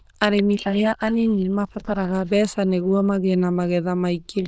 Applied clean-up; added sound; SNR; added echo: neural diffusion model UNIVERSE++.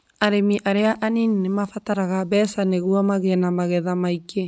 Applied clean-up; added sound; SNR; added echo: none; none; none; none.